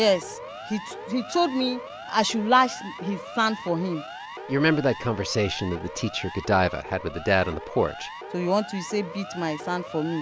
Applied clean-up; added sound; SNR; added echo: none; Siren; 12 dB; none.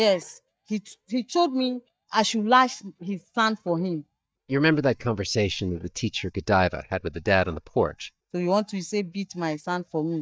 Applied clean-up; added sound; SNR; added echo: neural mask model DeepFilterNet 3.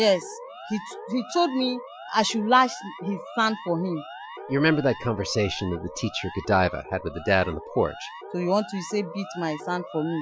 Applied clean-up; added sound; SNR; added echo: classical method Wiener filter.